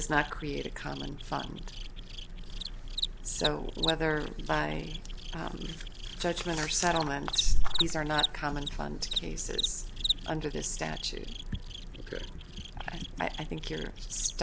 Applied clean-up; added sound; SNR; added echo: none; Cricket; 9 dB; none.